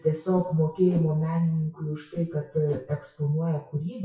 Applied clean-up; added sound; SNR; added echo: classical method WPE with log-MMSE.